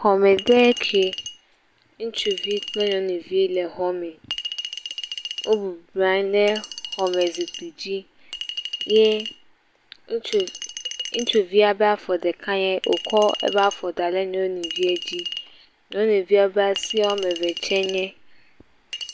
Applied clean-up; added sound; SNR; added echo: none; Chink, clink; 12 dB; none.